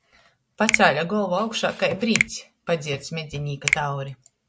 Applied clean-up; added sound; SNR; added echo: none; Finger snapping; 5 dB; none.